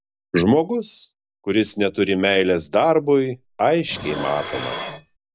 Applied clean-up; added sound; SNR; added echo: none; Dishes, pots, and pans; 13 dB; none.